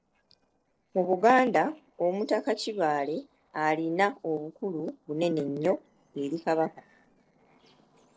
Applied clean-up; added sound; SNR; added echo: neural separator model SepFormer DNS4.